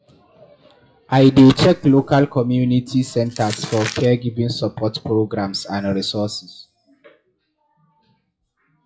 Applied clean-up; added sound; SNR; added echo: classical method WPE with log-MMSE.